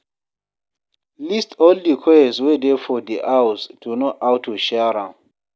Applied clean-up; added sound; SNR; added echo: none; none; none; none.